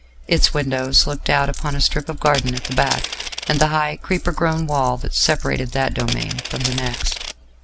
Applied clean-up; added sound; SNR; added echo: none; Coin (dropping); 11 dB; none.